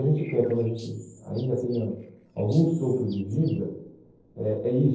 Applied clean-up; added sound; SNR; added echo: neural separator model SepFormer DNS4.